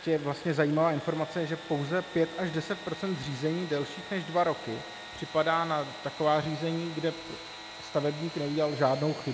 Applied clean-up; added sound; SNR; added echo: none; Sawing / Engine; 13 dB; none.